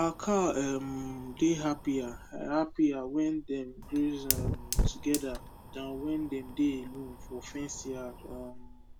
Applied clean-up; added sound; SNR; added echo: none; Fire; 6 dB; none.